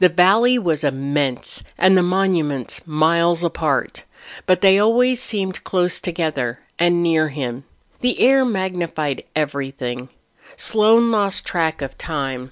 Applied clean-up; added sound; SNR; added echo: none; none; none; none.